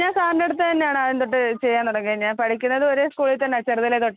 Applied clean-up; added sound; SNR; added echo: none; none; none; none.